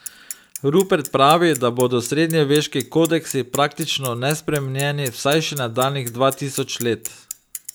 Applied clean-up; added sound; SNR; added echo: none; Bicycle; 16 dB; none.